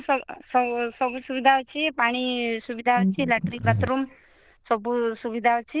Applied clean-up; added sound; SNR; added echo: neural diffusion model UNIVERSE++.